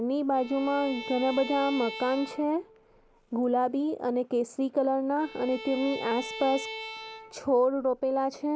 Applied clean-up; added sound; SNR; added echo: none; Bowed string instrument; 13 dB; none.